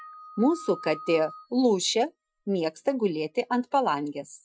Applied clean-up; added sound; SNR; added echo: classical method Wiener filter.